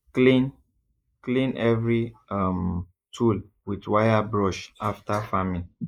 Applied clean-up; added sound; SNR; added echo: neural mask model Resemble Enhance denoiser.